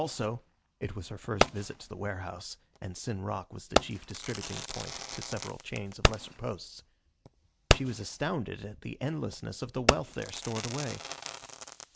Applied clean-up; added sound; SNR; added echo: none; Fireworks; -3 dB; none.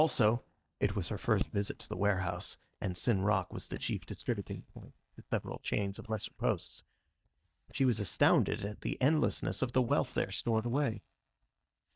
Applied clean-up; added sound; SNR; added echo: neural mask model DeepFilterNet 3.